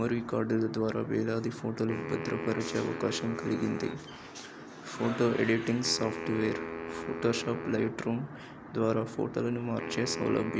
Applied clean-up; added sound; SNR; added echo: none; Wind instrument, woodwind instrument; 10 dB; none.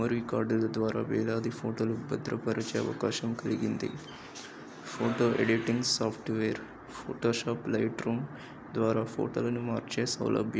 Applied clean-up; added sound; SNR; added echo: none; none; none; none.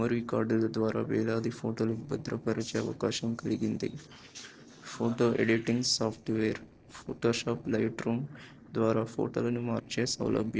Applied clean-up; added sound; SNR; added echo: neural separator model SepFormer DNS4.